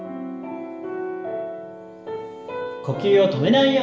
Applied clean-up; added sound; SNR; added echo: none; none; none; reverberation time 0.7 s.